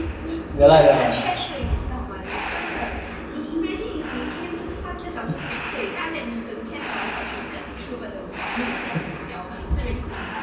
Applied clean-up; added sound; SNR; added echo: none; Breathing; 11 dB; reverberation time 1.0 s.